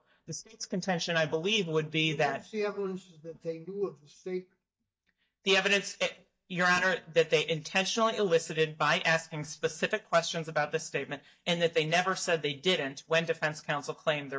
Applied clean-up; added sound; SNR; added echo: neural mask model DeepFilterNet 3.